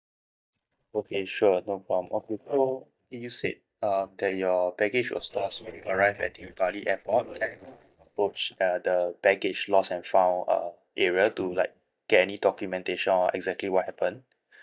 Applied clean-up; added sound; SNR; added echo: neural mask model DeepFilterNet 3.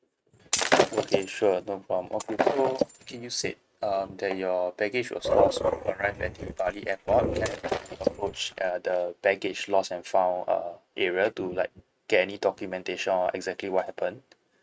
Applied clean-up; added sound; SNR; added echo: neural mask model RNNoise.